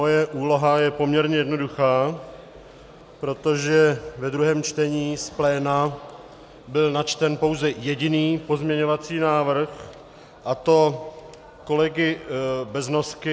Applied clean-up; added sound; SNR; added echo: none; none; none; none.